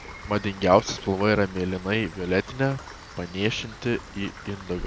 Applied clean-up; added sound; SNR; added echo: none; Rain; 15 dB; none.